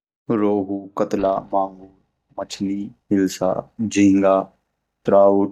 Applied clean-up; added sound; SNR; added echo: neural mask model DeepFilterNet 3.